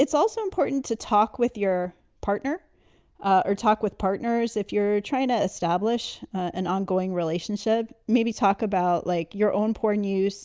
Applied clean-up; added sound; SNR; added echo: none; none; none; none.